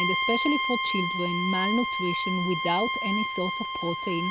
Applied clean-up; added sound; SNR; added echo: none; Bowed string instrument; 0 dB; none.